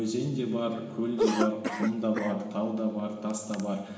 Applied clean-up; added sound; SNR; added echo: none; Cough; 6 dB; reverberation time 2.8 s.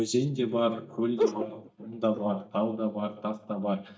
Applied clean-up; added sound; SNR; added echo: neural mask model DeepFilterNet 3.